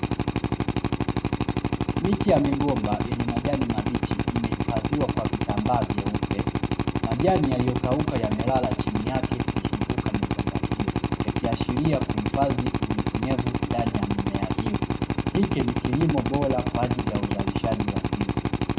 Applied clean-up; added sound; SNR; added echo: none; Drill; -3 dB; none.